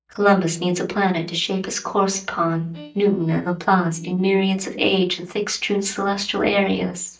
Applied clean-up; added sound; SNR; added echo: neural mask model DeepFilterNet 3.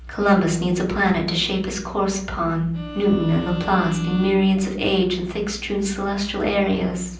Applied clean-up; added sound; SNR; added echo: none; Bowed string instrument; 15 dB; reverberation time 0.6 s.